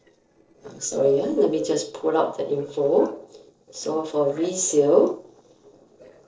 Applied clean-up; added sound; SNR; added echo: neural separator model SepFormer DNS4.